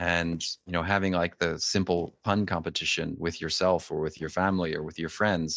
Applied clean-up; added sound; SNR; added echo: neural mask model DeepFilterNet 3.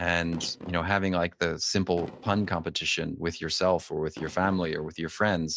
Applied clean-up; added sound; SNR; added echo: neural mask model RNNoise.